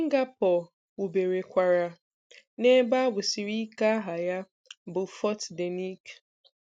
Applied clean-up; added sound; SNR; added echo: none; none; none; none.